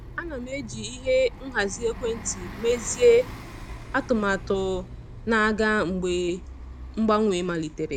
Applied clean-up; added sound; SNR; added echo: none; Bus + Motor vehicle (road); 13 dB; none.